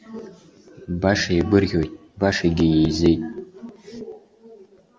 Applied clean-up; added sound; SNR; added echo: none; none; none; none.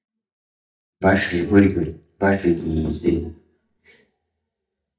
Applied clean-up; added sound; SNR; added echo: neural mask model DeepFilterNet 3.